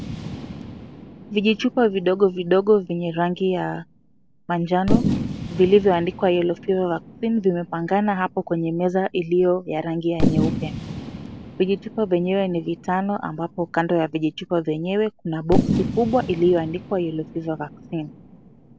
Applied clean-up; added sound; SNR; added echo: none; Fireworks; 7 dB; none.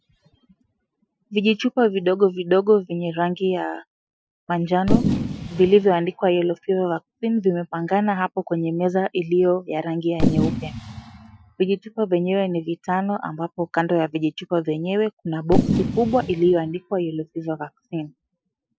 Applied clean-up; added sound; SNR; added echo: classical method Wiener filter.